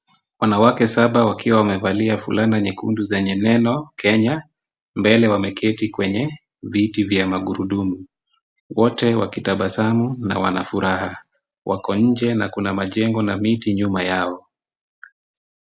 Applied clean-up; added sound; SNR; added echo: none; none; none; none.